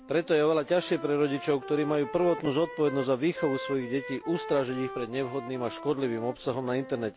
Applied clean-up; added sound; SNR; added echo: none; Wind instrument, woodwind instrument; 13 dB; none.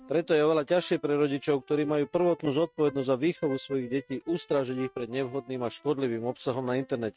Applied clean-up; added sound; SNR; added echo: neural mask model RNNoise.